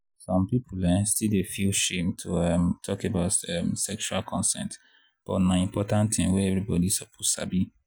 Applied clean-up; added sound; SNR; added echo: none; none; none; none.